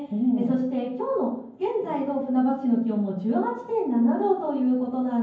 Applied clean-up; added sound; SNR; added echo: none; none; none; reverberation time 0.9 s.